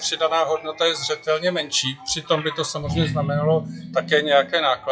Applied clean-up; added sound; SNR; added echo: classical method WPE with log-MMSE.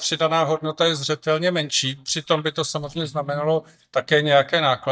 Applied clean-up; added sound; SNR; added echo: neural mask model DeepFilterNet 3.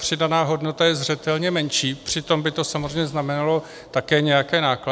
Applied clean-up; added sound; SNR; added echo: none; none; none; none.